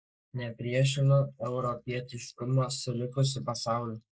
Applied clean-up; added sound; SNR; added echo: neural mask model Resemble Enhance denoiser.